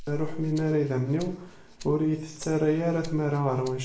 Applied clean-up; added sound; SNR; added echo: none; Rattle (instrument); 18 dB; reverberation time 0.5 s.